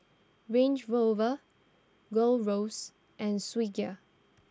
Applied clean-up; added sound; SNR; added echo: none; none; none; none.